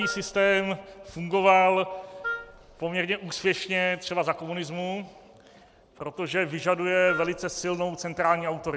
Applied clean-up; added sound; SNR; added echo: none; Wind instrument, woodwind instrument; 10 dB; none.